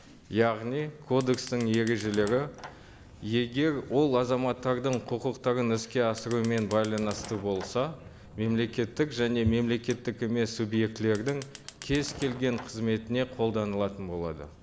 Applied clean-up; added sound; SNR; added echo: none; Fire; 20 dB; none.